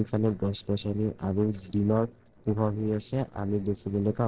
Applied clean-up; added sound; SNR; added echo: neural separator model SepFormer DNS4.